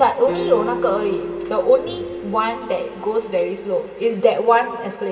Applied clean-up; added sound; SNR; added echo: none; Acoustic guitar; 11 dB; reverberation time 2.3 s.